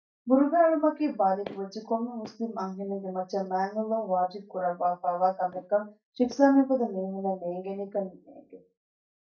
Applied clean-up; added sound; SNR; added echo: neural mask model DeepFilterNet 3.